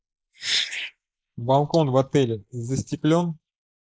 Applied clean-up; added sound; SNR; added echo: neural mask model Resemble Enhance denoiser.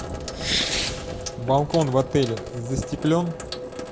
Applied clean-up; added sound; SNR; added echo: none; Sink (filling or washing) + Fireworks; 5 dB; none.